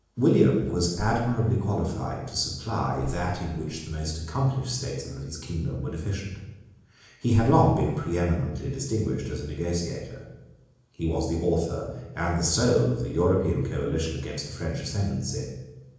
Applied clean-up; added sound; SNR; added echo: none; Boom; 16 dB; reverberation time 1.0 s.